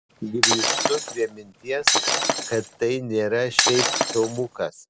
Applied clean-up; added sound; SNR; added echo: none; Shatter; -2 dB; none.